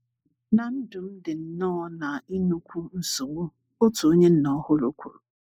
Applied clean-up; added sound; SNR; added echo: neural mask model Resemble Enhance denoiser.